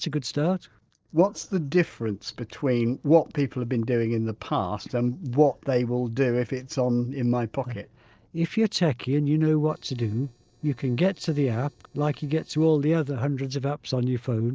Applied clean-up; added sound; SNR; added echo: neural separator model SepFormer DNS4.